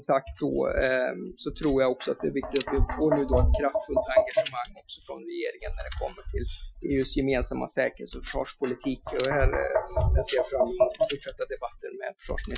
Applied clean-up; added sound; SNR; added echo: classical method Wiener filter.